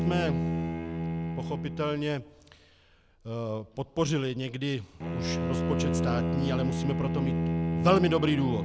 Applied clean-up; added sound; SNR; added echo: none; Bowed string instrument; 0 dB; none.